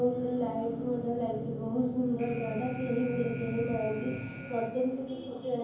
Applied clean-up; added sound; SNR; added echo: none; Alarm; 20 dB; reverberation time 0.7 s.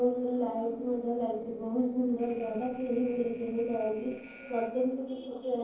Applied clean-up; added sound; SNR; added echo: neural separator model SepFormer DNS4.